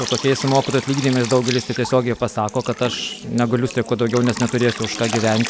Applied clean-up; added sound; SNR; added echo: none; Drip; 11 dB; none.